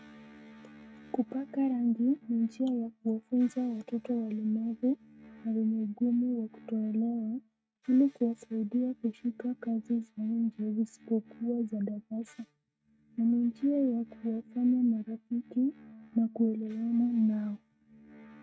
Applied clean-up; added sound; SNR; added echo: neural mask model RNNoise.